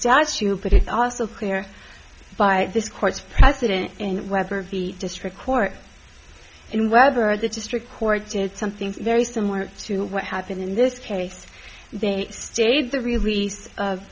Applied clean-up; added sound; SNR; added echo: none; none; none; none.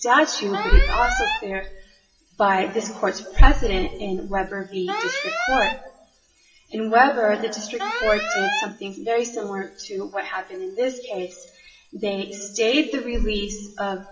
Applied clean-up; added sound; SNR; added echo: classical method WPE with log-MMSE.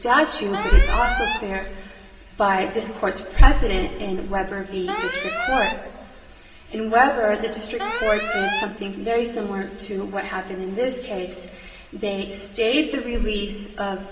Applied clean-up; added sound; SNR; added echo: none; Alarm; 7 dB; reverberation time 1.7 s.